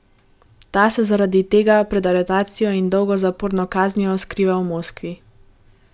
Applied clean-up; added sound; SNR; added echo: none; none; none; none.